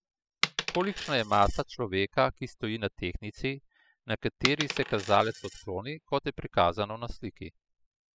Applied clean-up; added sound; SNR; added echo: classical method spectral subtraction.